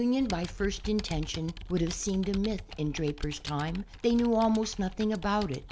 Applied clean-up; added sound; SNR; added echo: none; Computer keyboard; 12 dB; none.